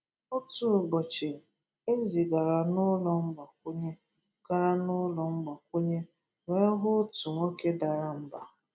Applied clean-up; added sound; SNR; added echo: none; none; none; none.